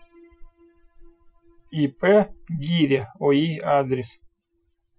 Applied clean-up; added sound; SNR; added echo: classical method Wiener filter.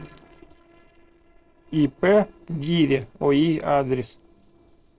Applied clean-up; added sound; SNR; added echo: neural separator model SepFormer DNS4.